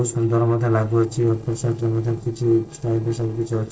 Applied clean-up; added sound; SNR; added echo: neural separator model SepFormer DNS4.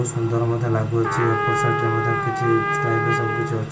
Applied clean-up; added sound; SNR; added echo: none; Trumpet; 3 dB; reverberation time 0.2 s.